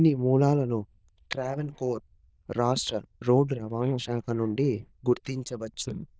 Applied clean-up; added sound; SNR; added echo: neural diffusion model UNIVERSE++.